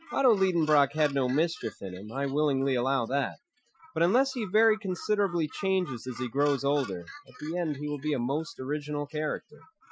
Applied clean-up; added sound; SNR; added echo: classical method Wiener filter.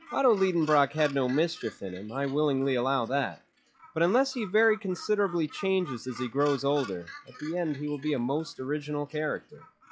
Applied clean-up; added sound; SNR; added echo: classical method log-MMSE.